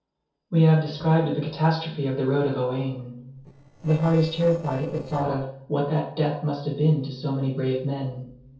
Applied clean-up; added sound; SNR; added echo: neural separator model SepFormer DNS4.